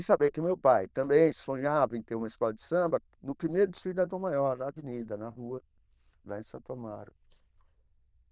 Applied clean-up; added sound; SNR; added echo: neural diffusion model UNIVERSE++.